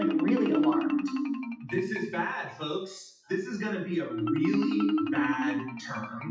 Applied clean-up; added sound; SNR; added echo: classical method WPE with log-MMSE.